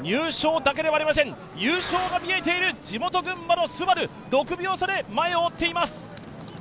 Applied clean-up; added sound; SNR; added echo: none; Motorcycle / Accelerating, revving, vroom; 19 dB; none.